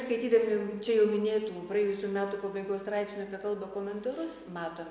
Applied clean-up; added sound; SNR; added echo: none; none; none; none.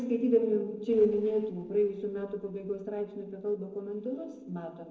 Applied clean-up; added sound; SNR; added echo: neural separator model SepFormer DNS4.